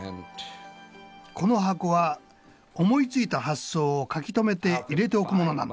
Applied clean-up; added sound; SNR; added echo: none; none; none; none.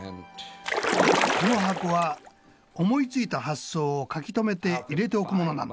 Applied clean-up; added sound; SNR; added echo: none; Splash, splatter; -2 dB; none.